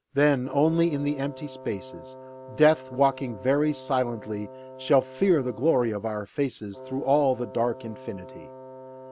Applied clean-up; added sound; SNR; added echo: none; Wind instrument, woodwind instrument; 17 dB; none.